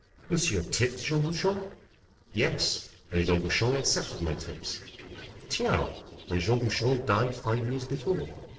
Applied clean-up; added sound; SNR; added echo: neural separator model SepFormer DNS4.